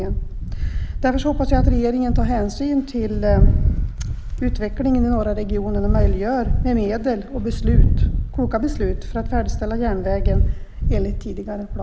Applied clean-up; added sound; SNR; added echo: none; Wind; -3 dB; none.